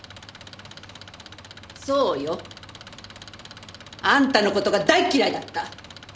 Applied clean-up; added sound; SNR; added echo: none; Engine; 18 dB; none.